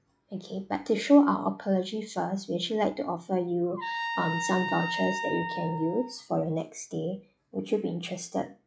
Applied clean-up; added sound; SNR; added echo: classical method log-MMSE.